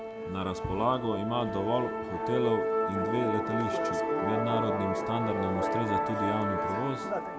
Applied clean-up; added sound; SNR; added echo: none; Musical instrument; -1 dB; none.